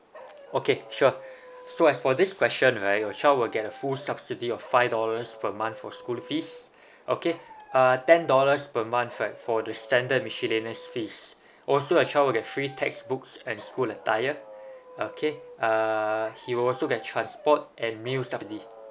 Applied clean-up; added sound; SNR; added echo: none; Dog; 20 dB; none.